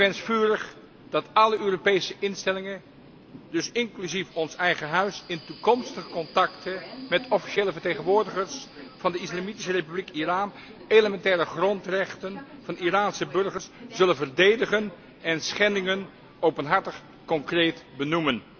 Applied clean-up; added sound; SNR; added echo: none; Subway, metro, underground; 19 dB; none.